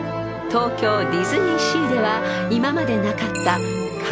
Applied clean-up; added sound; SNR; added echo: none; Wind instrument, woodwind instrument + Wind instrument, woodwind instrument; 6 dB; none.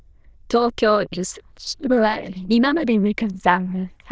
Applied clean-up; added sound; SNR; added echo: neural diffusion model UNIVERSE++.